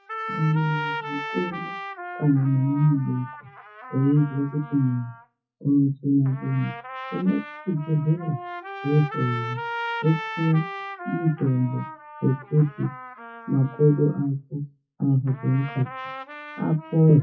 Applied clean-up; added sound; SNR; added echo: classical method WPE with log-MMSE.